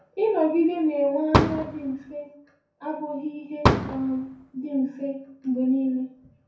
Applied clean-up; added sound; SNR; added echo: none; Fireworks; -2 dB; reverberation time 0.6 s.